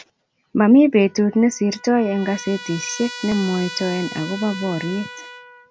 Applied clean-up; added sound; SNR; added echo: none; Trumpet; 16 dB; none.